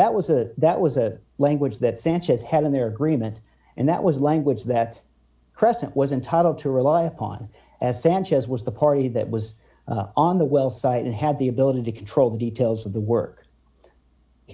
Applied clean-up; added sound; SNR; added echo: none; none; none; none.